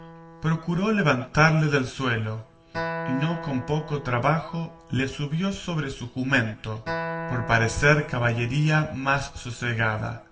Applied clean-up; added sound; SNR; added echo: none; Acoustic guitar; 13 dB; reverberation time 0.6 s.